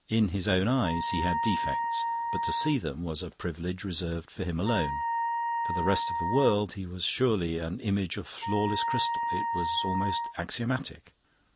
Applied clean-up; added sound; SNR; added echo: none; Wind instrument, woodwind instrument; 3 dB; none.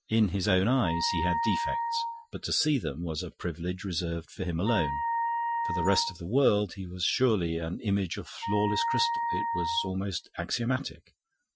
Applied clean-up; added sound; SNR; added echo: classical method Wiener filter.